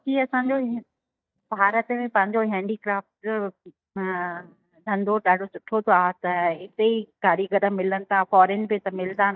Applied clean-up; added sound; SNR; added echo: neural mask model DeepFilterNet 3.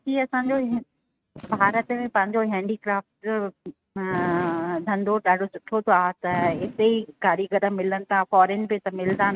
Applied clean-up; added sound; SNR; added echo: neural mask model RNNoise.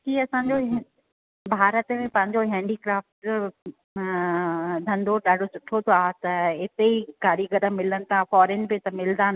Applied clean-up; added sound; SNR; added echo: none; none; none; none.